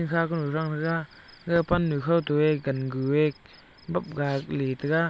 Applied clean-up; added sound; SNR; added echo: none; none; none; none.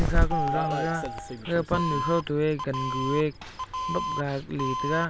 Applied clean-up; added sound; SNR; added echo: none; Doorbell; 0 dB; none.